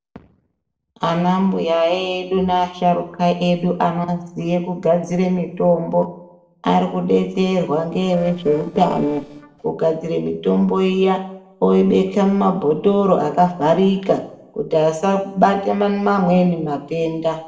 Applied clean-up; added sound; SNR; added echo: neural separator model SepFormer DNS4.